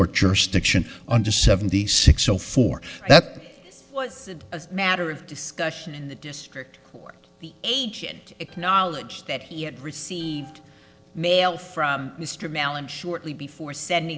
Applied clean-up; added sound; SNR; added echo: neural separator model SepFormer DNS4.